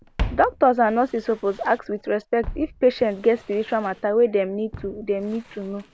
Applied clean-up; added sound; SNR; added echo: none; Walk, footsteps; 14 dB; none.